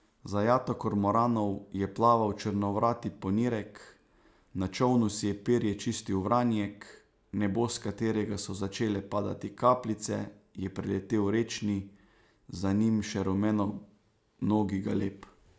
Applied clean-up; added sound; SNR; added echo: none; none; none; none.